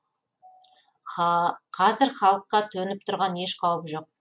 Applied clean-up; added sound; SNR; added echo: none; none; none; none.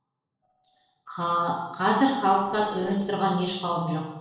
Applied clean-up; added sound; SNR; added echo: neural separator model SepFormer DNS4.